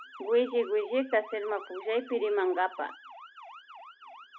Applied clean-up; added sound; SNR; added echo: none; Motor vehicle (road) / Siren; 17 dB; none.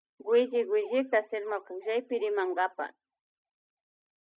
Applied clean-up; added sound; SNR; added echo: neural mask model DeepFilterNet 3.